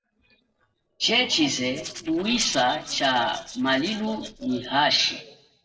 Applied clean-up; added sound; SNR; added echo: neural separator model SepFormer DNS4.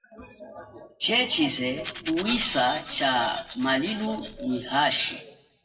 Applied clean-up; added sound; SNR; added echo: none; Rattle / Rattle (instrument); 2 dB; reverberation time 0.5 s.